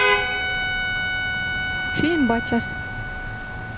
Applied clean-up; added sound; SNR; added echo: none; Traffic noise, roadway noise / Vehicle horn, car horn, honking + Trumpet; -4 dB; none.